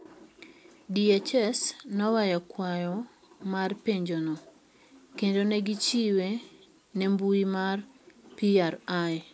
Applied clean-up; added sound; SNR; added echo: none; none; none; none.